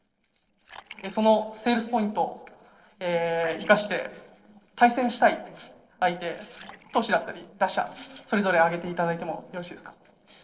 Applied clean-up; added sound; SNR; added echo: neural separator model SepFormer DNS4.